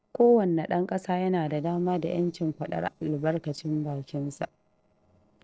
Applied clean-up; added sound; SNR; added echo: neural separator model SepFormer DNS4.